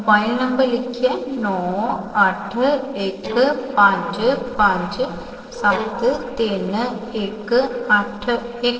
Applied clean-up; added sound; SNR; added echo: neural separator model SepFormer DNS4.